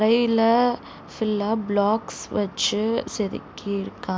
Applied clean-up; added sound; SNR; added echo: none; none; none; none.